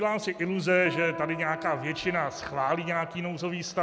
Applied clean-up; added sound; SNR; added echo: none; Electric guitar; 11 dB; none.